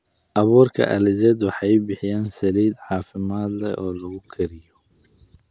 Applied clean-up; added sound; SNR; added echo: none; none; none; none.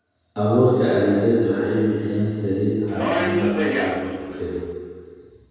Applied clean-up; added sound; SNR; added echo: none; Subway, metro, underground; 3 dB; reverberation time 1.9 s.